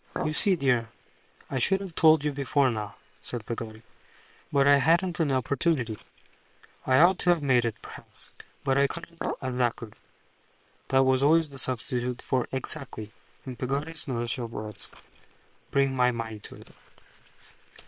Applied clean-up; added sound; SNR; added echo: neural separator model SepFormer WHAM!.